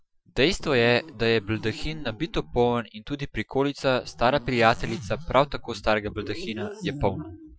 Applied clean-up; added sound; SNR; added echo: classical method Wiener filter.